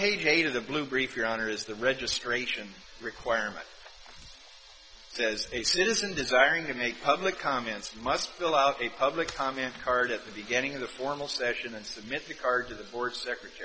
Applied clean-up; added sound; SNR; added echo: none; none; none; none.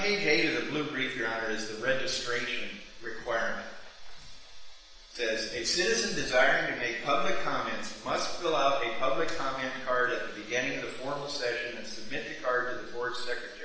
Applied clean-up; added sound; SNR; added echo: none; none; none; reverberation time 0.9 s.